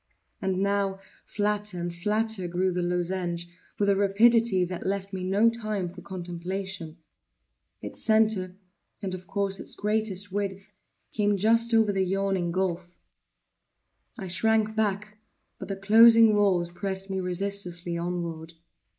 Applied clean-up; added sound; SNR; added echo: neural mask model Resemble Enhance denoiser.